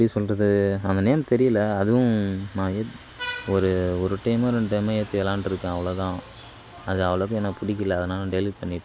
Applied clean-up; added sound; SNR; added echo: none; Vehicle horn, car horn, honking; 19 dB; none.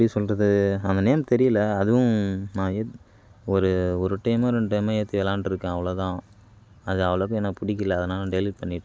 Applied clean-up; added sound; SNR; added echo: none; none; none; none.